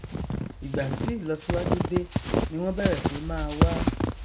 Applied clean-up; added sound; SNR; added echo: none; Squeak / Walk, footsteps; -4 dB; none.